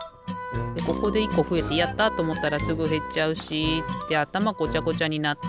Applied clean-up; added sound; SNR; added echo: none; Organ + Keyboard (musical); 10 dB; none.